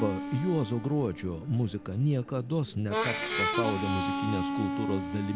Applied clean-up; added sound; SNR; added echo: none; Harmonica; 3 dB; none.